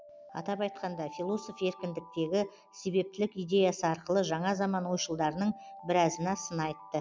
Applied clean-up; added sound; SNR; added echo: none; Alarm; 19 dB; none.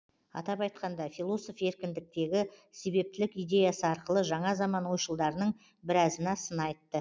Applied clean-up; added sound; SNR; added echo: none; none; none; none.